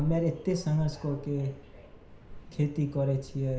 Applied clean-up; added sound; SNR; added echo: none; Subway, metro, underground; 13 dB; reverberation time 0.5 s.